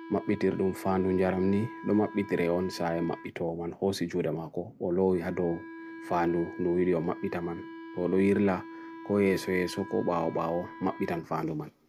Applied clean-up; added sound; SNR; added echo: none; Wind instrument, woodwind instrument; 15 dB; none.